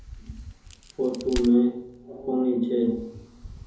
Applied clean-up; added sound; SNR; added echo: none; Crack; 14 dB; reverberation time 2.7 s.